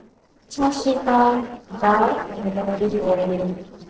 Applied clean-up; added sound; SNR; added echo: neural separator model SepFormer DNS4.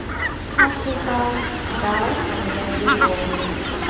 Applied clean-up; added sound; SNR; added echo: none; Fowl; -4 dB; reverberation time 1.2 s.